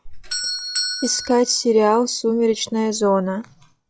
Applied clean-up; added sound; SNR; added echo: classical method log-MMSE.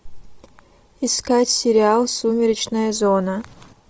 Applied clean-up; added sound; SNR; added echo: none; none; none; none.